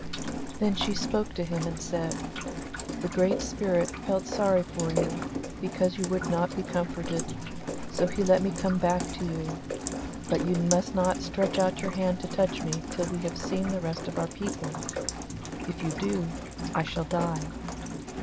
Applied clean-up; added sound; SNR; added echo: none; Rain; 5 dB; none.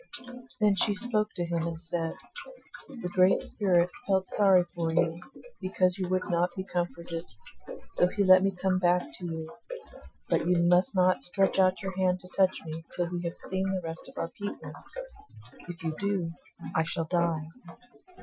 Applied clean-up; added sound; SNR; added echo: classical method Wiener filter.